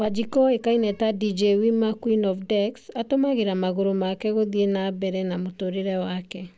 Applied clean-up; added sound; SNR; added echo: none; none; none; none.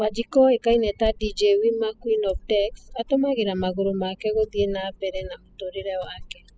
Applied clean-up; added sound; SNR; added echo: classical method spectral subtraction.